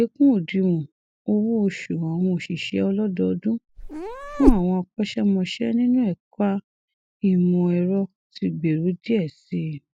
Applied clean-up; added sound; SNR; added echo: none; Meow; 0 dB; none.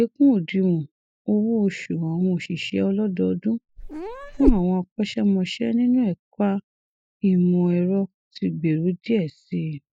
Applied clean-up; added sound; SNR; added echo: neural mask model DeepFilterNet 3.